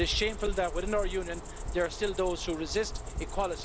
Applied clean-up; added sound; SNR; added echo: none; Cricket; 4 dB; none.